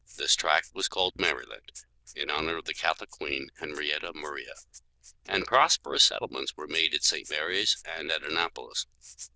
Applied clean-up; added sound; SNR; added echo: neural diffusion model UNIVERSE++.